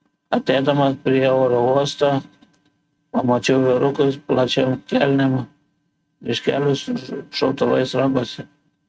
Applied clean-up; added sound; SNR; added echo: neural mask model RNNoise.